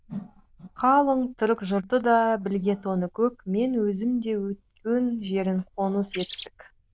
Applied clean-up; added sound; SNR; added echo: neural diffusion model UNIVERSE++.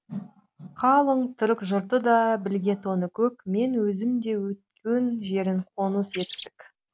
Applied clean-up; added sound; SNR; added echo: none; Bird; 4 dB; none.